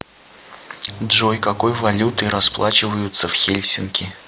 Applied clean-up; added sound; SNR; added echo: none; Engine; 17 dB; none.